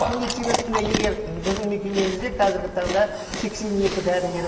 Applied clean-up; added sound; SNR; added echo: none; Chewing, mastication; 6 dB; reverberation time 1.9 s.